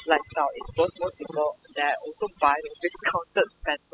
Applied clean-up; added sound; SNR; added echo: classical method spectral subtraction.